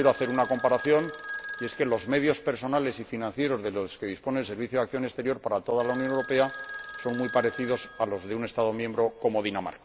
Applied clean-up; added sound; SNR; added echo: none; Telephone; 15 dB; none.